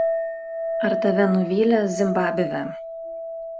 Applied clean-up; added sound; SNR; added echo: none; Chink, clink; 4 dB; none.